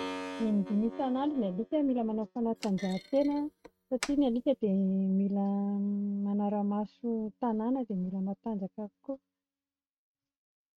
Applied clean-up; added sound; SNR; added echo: neural mask model RNNoise.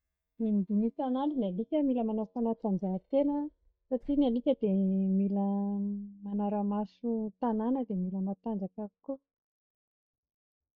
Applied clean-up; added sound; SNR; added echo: neural mask model DeepFilterNet 3.